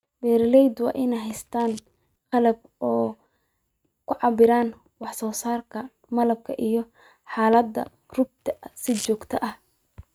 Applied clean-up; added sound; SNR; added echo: neural mask model RNNoise.